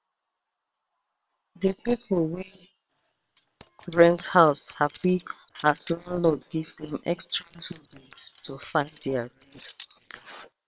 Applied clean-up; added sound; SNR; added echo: neural separator model SepFormer WHAM!.